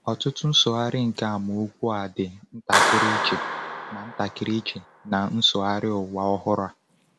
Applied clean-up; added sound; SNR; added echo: none; Clapping; 4 dB; none.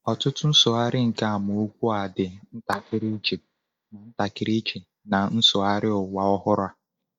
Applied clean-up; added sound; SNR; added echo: neural mask model DeepFilterNet 3.